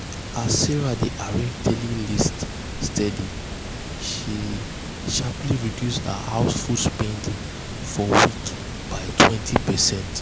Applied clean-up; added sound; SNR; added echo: none; Water; 7 dB; none.